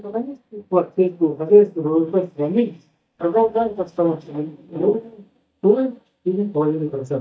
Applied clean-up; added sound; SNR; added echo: neural mask model DeepFilterNet 3.